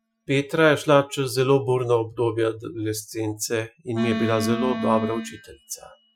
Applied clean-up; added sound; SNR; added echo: classical method Wiener filter.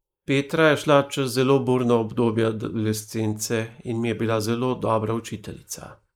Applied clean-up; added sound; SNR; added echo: neural mask model Resemble Enhance denoiser.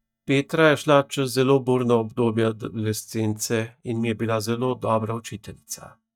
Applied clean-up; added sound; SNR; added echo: neural mask model DeepFilterNet 3.